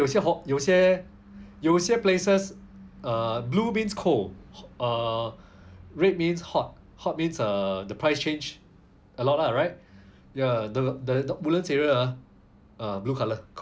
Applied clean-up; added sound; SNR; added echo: none; none; none; none.